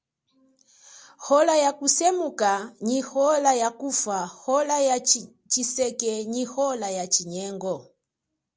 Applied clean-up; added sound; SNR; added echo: none; none; none; none.